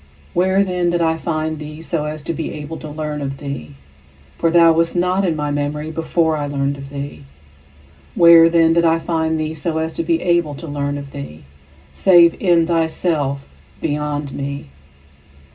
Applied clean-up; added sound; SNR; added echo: none; none; none; reverberation time 0.2 s.